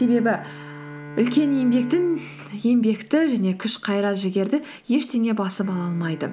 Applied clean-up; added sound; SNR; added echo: none; Bowed string instrument; 19 dB; none.